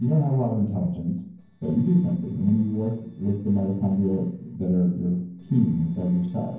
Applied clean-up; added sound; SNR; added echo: neural separator model SepFormer DNS4.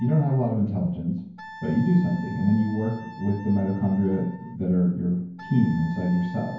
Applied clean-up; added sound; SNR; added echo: none; Wind instrument, woodwind instrument; 19 dB; reverberation time 0.9 s.